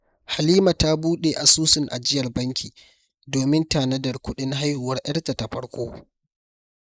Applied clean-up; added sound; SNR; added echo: neural mask model Resemble Enhance denoiser.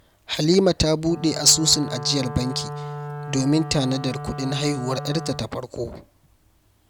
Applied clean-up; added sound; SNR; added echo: none; Wind instrument, woodwind instrument; 11 dB; none.